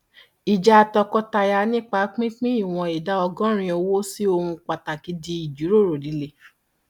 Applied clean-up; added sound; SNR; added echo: none; none; none; none.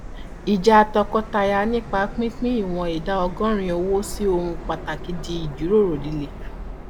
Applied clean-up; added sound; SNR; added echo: none; Subway, metro, underground; 10 dB; none.